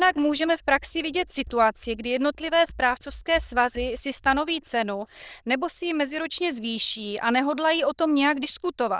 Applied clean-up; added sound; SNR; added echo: neural diffusion model UNIVERSE++.